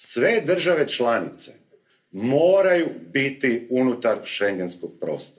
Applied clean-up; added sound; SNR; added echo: none; none; none; reverberation time 0.3 s.